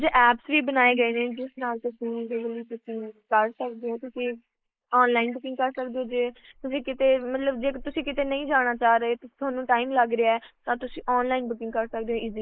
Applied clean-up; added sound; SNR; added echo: neural mask model Resemble Enhance denoiser.